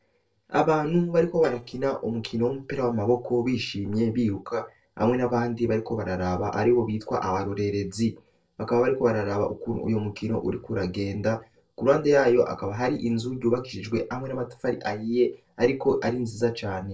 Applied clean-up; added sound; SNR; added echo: neural separator model SepFormer DNS4.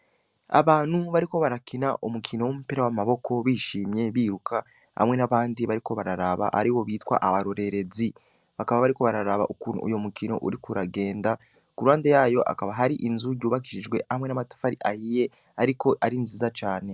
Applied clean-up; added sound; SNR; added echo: none; none; none; none.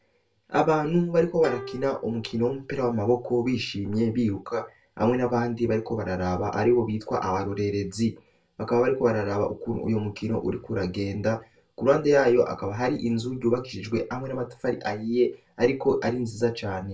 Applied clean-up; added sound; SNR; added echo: none; Plucked string instrument; 16 dB; reverberation time 0.2 s.